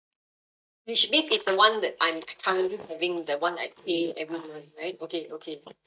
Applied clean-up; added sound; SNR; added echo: neural mask model DeepFilterNet 3.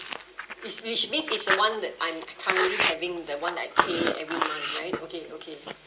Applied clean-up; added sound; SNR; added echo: none; Chewing, mastication; 0 dB; reverberation time 0.2 s.